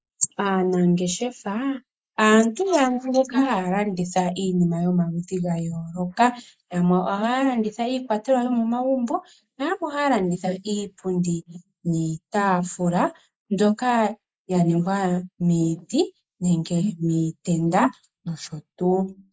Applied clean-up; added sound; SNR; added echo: neural mask model Resemble Enhance denoiser.